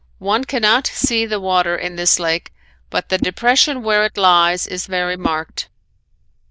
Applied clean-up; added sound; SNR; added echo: neural diffusion model UNIVERSE++.